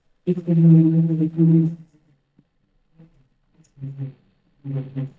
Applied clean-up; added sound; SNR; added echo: neural mask model DeepFilterNet 3.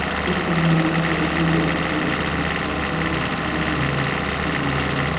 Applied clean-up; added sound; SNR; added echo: none; Engine / Vehicle; -2 dB; reverberation time 1.1 s.